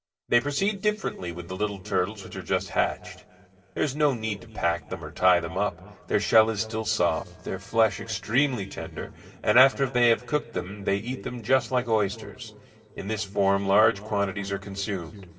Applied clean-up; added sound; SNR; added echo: neural separator model SepFormer DNS4.